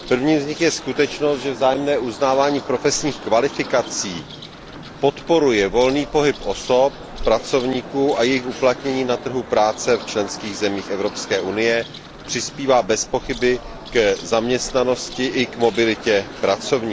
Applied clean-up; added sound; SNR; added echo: none; Bird; 14 dB; none.